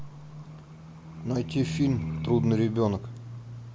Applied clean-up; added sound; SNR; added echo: none; Livestock, farm animals, working animals; 6 dB; none.